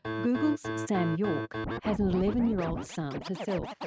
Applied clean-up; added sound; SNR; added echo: neural mask model RNNoise.